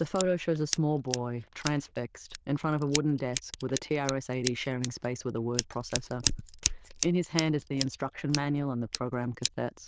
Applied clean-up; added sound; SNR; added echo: neural diffusion model UNIVERSE++.